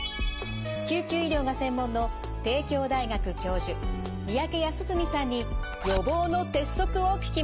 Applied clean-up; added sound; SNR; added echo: none; Zipper (clothing); 13 dB; none.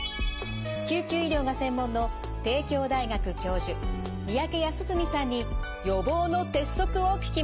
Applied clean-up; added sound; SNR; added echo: none; none; none; none.